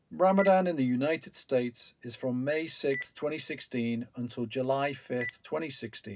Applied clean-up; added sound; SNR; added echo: none; Telephone; 18 dB; reverberation time 0.2 s.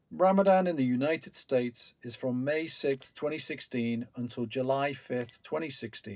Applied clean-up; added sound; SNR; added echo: neural separator model SepFormer DNS4.